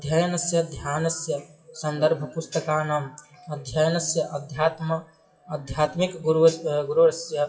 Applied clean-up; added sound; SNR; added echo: classical method WPE with log-MMSE.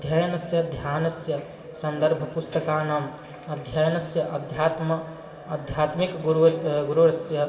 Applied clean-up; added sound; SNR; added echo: none; Hi-hat; 18 dB; reverberation time 2.5 s.